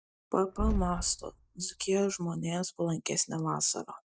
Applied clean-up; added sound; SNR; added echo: neural mask model DeepFilterNet 3.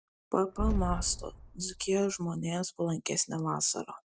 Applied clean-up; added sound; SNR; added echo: none; Boom; 4 dB; none.